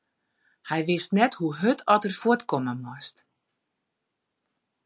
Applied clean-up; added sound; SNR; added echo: none; none; none; none.